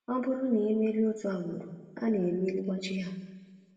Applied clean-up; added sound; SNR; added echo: none; none; none; reverberation time 1.2 s.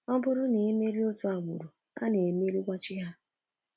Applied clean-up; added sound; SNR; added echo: none; none; none; none.